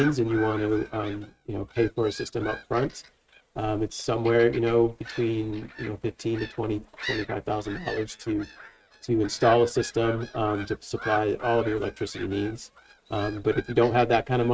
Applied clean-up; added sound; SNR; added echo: neural mask model RNNoise.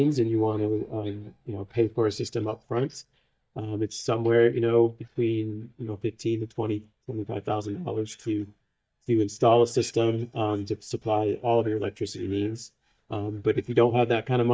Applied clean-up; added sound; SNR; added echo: neural mask model DeepFilterNet 3.